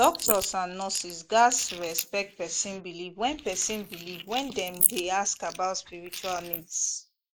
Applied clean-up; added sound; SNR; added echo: neural mask model Resemble Enhance denoiser.